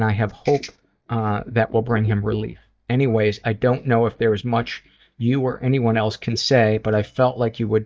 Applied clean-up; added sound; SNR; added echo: neural mask model DeepFilterNet 3.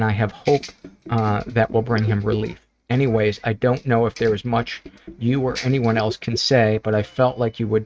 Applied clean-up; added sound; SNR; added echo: neural mask model RNNoise.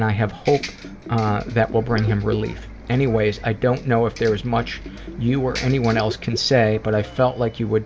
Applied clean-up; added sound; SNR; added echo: none; Bus + Bathtub (filling or washing); 13 dB; none.